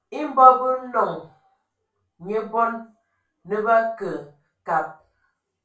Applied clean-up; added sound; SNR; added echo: none; none; none; reverberation time 0.3 s.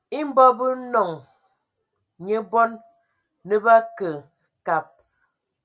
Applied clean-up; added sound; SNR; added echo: none; none; none; none.